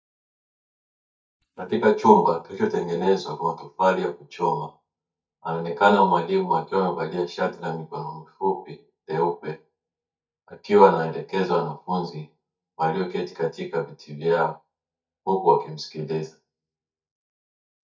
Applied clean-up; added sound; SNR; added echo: neural mask model DeepFilterNet 3.